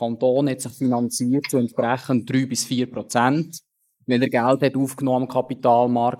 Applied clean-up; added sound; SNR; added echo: neural mask model Resemble Enhance denoiser.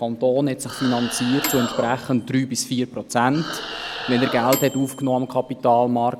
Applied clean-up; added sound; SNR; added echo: none; Animal + Microwave oven / Bell; 9 dB; none.